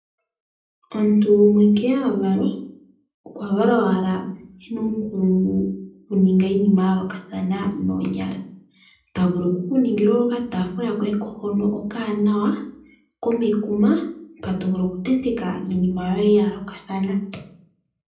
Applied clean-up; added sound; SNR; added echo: none; none; none; reverberation time 0.6 s.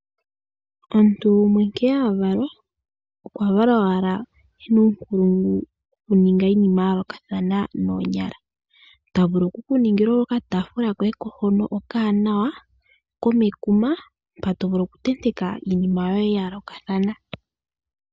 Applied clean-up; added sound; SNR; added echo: none; none; none; none.